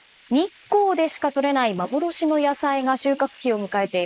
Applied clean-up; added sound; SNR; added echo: neural mask model Resemble Enhance denoiser.